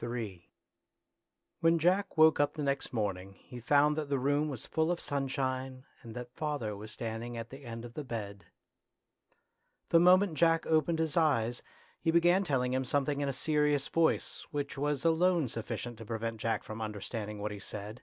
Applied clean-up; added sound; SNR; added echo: none; none; none; none.